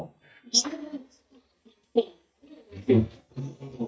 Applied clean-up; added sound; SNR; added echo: neural mask model DeepFilterNet 3.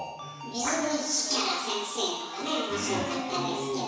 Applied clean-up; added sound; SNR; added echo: none; Ringtone; 12 dB; reverberation time 1.1 s.